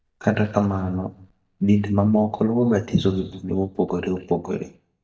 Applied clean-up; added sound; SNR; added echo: neural mask model DeepFilterNet 3.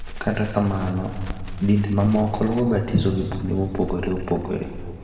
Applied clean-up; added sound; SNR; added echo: none; Crackle; 11 dB; reverberation time 2.0 s.